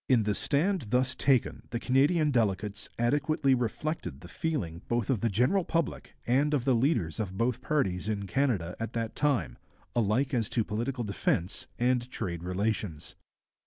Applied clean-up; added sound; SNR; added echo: none; none; none; none.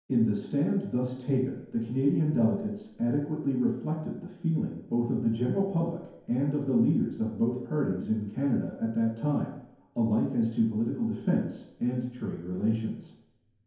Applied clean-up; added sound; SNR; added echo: none; none; none; reverberation time 0.9 s.